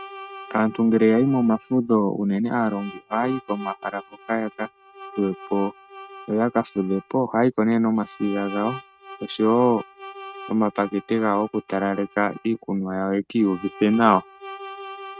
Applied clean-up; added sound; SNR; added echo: neural mask model RNNoise.